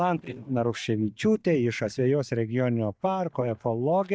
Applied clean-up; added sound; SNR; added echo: neural mask model DeepFilterNet 3.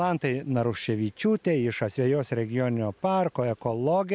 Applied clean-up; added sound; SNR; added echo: none; none; none; none.